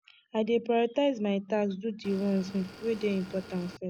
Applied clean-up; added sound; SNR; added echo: none; Motor vehicle (road) / Engine; 17 dB; none.